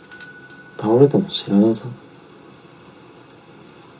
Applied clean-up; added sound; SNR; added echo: none; Bell / Doorbell; 16 dB; reverberation time 0.2 s.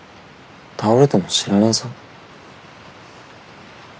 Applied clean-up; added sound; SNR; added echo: none; none; none; none.